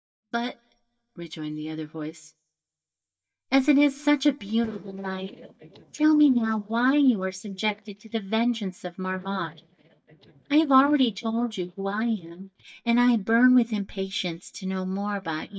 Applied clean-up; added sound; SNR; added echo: neural mask model DeepFilterNet 3.